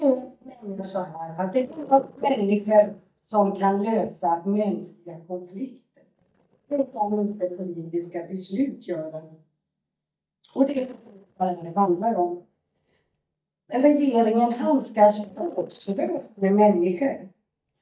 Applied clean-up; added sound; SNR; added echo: neural mask model DeepFilterNet 3.